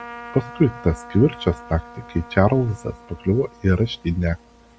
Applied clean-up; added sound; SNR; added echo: none; Trumpet; 19 dB; none.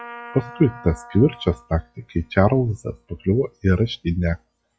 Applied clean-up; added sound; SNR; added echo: classical method log-MMSE.